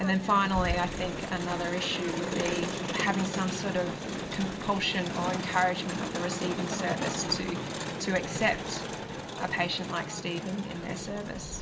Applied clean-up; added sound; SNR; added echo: none; Crowd; 3 dB; reverberation time 0.4 s.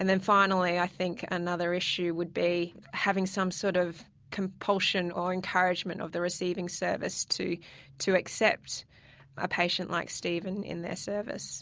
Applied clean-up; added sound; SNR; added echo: none; none; none; none.